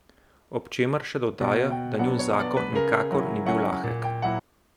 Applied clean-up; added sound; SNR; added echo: none; Piano; -1 dB; none.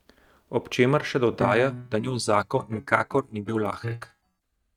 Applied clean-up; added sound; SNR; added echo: neural mask model DeepFilterNet 3.